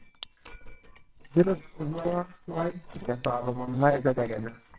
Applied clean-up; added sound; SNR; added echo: neural separator model SepFormer WHAMR!.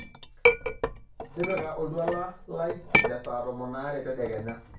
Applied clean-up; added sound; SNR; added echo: none; Chink, clink; -3 dB; reverberation time 0.3 s.